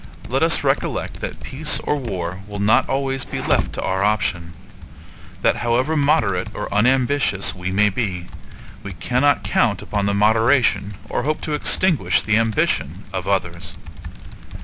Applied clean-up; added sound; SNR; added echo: none; Typing; 10 dB; none.